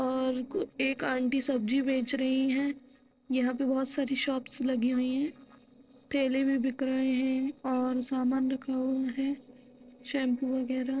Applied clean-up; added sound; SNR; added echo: neural separator model SepFormer DNS4.